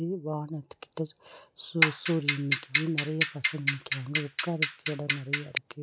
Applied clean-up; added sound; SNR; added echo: none; Clock; -3 dB; none.